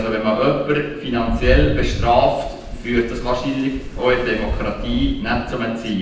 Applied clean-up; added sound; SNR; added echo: none; Rain; 5 dB; reverberation time 0.9 s.